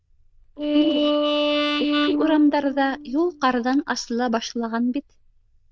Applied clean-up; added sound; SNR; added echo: neural diffusion model UNIVERSE++.